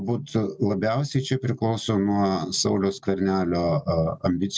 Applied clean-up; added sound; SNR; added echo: none; none; none; none.